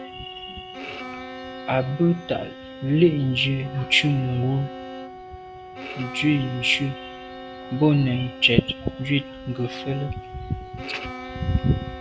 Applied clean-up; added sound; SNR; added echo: none; Wind instrument, woodwind instrument + Bowed string instrument; 12 dB; none.